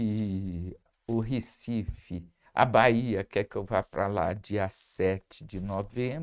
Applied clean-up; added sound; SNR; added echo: neural mask model RNNoise.